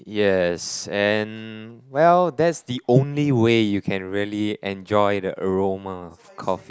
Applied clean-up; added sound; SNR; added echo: none; none; none; none.